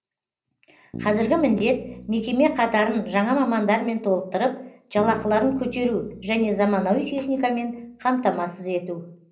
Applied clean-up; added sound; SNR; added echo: none; Bass guitar; 17 dB; reverberation time 0.5 s.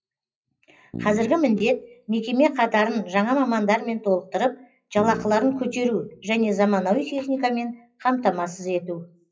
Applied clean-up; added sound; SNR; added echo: classical method WPE with log-MMSE.